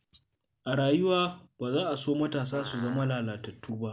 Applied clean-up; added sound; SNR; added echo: none; Fart; 16 dB; none.